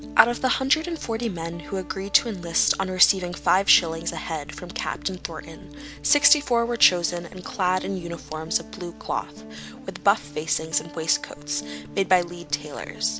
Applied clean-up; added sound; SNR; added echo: none; Guitar; 16 dB; none.